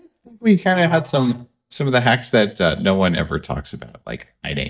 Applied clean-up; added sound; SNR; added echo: neural mask model DeepFilterNet 3.